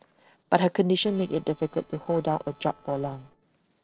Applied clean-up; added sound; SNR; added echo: neural separator model SepFormer DNS4.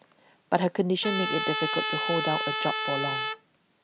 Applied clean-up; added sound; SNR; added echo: none; Trumpet; 0 dB; none.